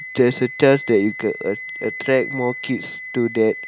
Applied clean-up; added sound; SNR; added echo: none; Wind instrument, woodwind instrument; 12 dB; none.